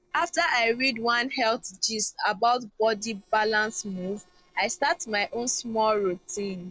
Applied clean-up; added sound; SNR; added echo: neural separator model SepFormer DNS4.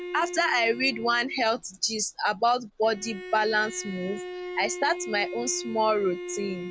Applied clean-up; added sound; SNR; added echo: none; Bowed string instrument; 11 dB; none.